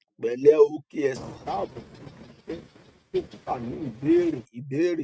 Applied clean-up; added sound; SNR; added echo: neural mask model RNNoise.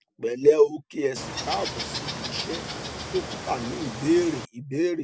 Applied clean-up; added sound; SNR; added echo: none; Water / Bird; 8 dB; none.